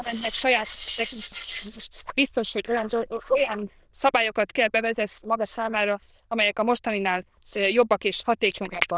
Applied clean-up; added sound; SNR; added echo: neural diffusion model UNIVERSE++.